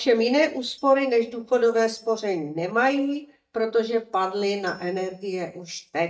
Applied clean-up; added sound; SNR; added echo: neural mask model DeepFilterNet 3.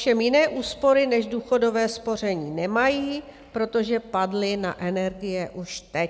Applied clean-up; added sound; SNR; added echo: none; none; none; none.